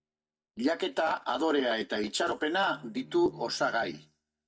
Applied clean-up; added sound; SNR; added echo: neural mask model DeepFilterNet 3.